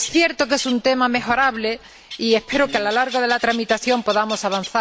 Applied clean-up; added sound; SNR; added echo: none; Bird + Piano; 15 dB; none.